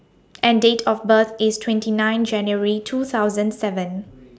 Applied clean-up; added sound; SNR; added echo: none; none; none; none.